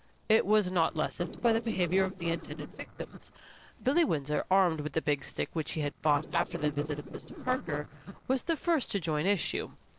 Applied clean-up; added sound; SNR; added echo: neural separator model SepFormer DNS4.